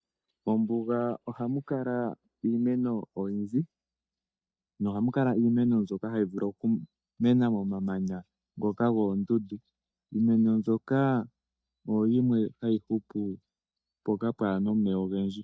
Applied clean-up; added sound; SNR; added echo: neural mask model DeepFilterNet 3.